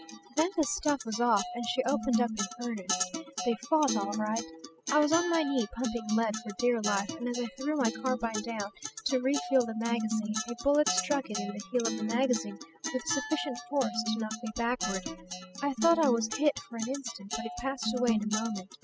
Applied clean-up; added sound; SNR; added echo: classical method spectral subtraction.